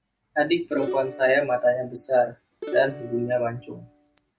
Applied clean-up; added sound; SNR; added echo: none; Plucked string instrument; 13 dB; none.